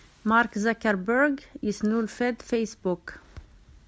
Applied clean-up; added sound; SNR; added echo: none; none; none; none.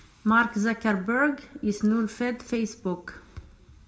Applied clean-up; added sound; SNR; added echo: none; none; none; reverberation time 0.7 s.